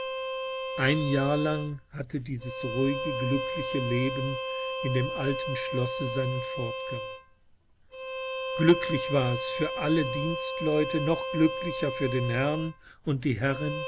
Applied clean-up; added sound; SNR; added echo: none; Bowed string instrument; 5 dB; none.